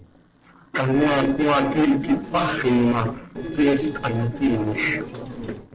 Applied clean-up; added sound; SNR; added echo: neural separator model SepFormer DNS4.